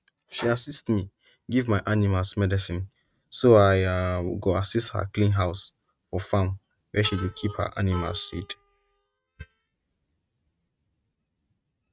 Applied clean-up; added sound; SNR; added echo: neural mask model RNNoise.